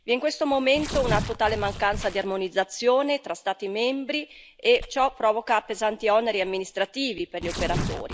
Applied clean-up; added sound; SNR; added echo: none; Tearing; 11 dB; none.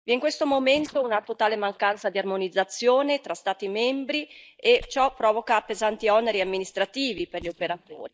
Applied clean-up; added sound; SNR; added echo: neural mask model DeepFilterNet 3.